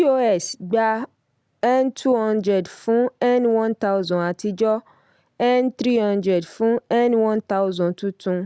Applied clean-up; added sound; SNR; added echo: none; none; none; none.